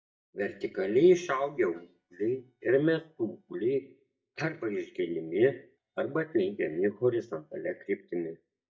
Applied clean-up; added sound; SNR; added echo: neural mask model DeepFilterNet 3.